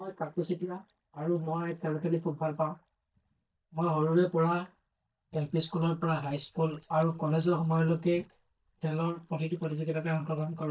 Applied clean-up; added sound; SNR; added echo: neural mask model DeepFilterNet 3.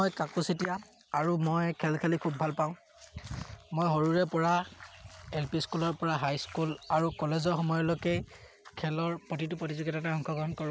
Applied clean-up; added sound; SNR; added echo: none; none; none; none.